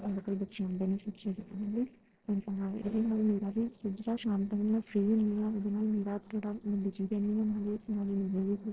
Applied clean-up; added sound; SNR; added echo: neural separator model SepFormer DNS4.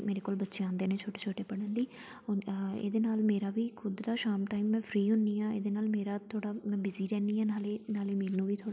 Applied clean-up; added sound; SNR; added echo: none; none; none; none.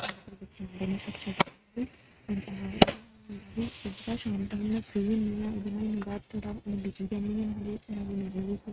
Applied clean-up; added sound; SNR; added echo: neural mask model RNNoise.